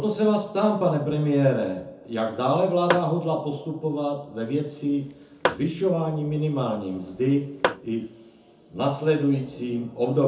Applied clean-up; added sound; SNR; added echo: none; Tap / Hammer; 6 dB; reverberation time 0.7 s.